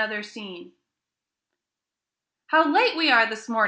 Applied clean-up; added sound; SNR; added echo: none; none; none; none.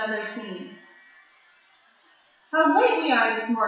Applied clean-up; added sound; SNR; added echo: classical method WPE with log-MMSE.